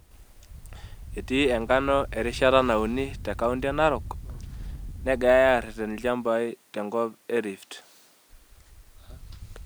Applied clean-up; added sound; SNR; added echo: none; Wind; 13 dB; none.